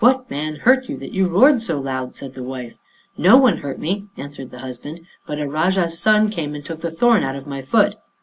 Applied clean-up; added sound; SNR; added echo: none; none; none; none.